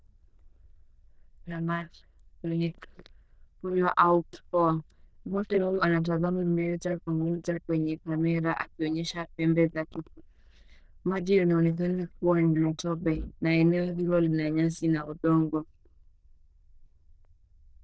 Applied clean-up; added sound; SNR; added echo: neural diffusion model UNIVERSE++.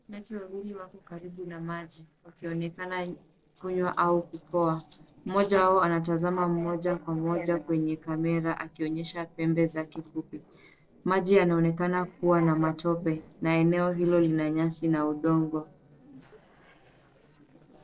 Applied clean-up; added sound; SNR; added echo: neural separator model SepFormer DNS4.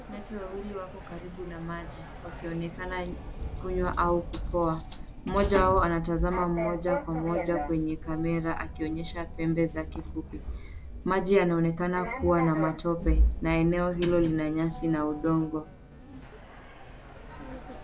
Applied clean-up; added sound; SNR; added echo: none; Sliding door; 5 dB; none.